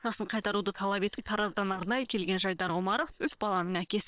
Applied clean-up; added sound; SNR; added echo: neural separator model SepFormer WHAM!.